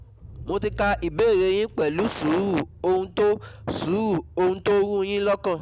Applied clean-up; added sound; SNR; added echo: none; Engine / Car; 18 dB; none.